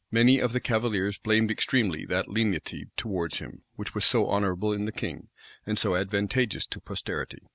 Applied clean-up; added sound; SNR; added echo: none; none; none; none.